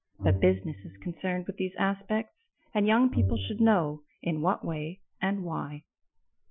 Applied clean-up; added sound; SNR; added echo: classical method Wiener filter.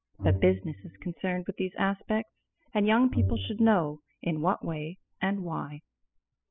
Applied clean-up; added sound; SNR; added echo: classical method spectral subtraction.